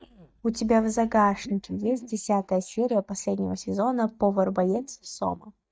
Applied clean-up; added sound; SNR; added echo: neural mask model DeepFilterNet 3.